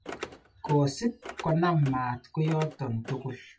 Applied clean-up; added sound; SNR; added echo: classical method WPE with log-MMSE.